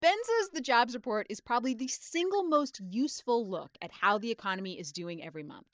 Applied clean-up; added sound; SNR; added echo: neural mask model DeepFilterNet 3.